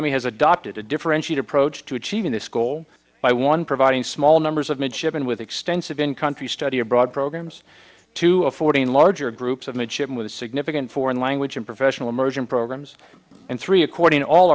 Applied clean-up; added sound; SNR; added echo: none; none; none; none.